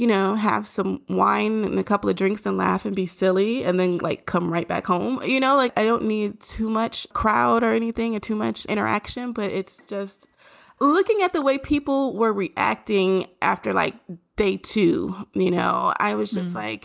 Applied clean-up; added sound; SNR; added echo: neural mask model DeepFilterNet 3.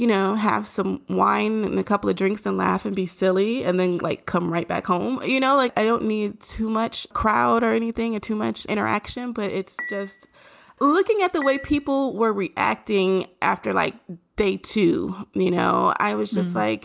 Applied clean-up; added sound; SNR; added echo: none; Dishes, pots, and pans / Chink, clink; 15 dB; none.